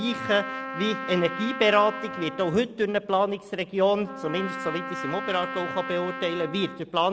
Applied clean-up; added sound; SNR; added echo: none; Trumpet; 9 dB; none.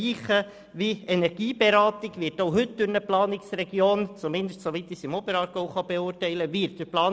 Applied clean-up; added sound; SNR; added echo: none; none; none; none.